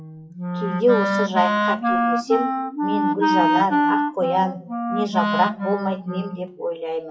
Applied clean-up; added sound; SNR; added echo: classical method WPE with log-MMSE.